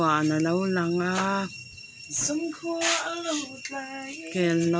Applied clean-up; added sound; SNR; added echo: none; none; none; none.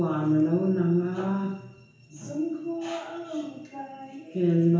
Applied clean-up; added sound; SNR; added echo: none; none; none; reverberation time 1.0 s.